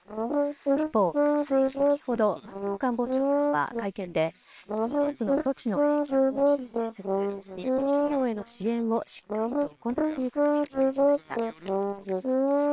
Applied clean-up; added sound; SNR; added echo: neural separator model SepFormer WHAM!.